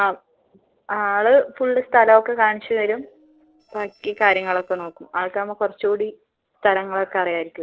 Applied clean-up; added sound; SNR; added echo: neural separator model SepFormer DNS4.